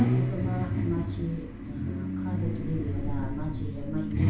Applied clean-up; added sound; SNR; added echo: none; Idling / Accelerating, revving, vroom / Car; -5 dB; reverberation time 0.6 s.